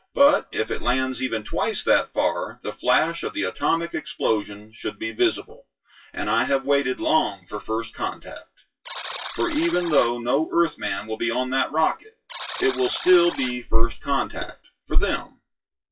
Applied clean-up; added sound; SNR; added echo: classical method WPE with log-MMSE.